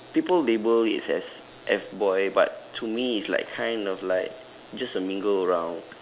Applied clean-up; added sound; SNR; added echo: none; none; none; none.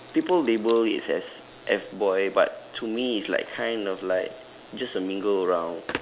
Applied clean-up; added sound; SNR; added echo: none; Telephone; 19 dB; none.